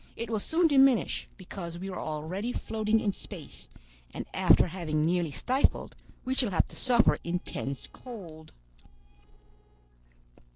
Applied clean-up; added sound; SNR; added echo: neural separator model SepFormer DNS4.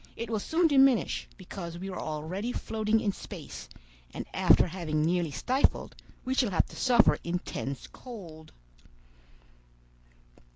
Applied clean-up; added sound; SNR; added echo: none; none; none; none.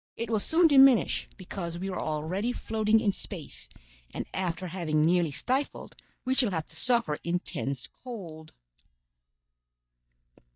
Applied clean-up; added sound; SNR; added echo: neural mask model DeepFilterNet 3.